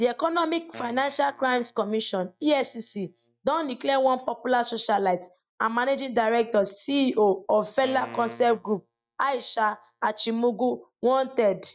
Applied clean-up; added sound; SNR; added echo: neural mask model DeepFilterNet 3.